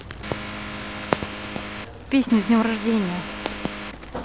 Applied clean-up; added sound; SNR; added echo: none; Vehicle; 8 dB; none.